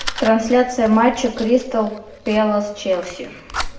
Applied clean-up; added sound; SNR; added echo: none; Fire; 13 dB; reverberation time 0.7 s.